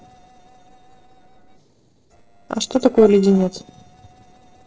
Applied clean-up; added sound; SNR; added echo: neural separator model SepFormer DNS4.